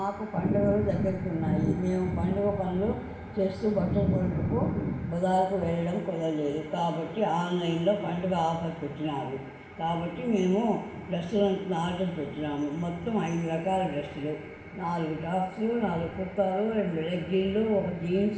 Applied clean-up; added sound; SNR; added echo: none; none; none; reverberation time 0.9 s.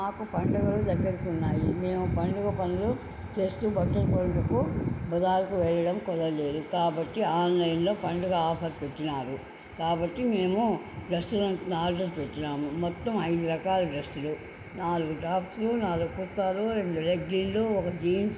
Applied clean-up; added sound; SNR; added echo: none; none; none; none.